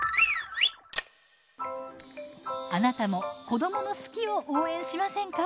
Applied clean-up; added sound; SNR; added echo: none; none; none; none.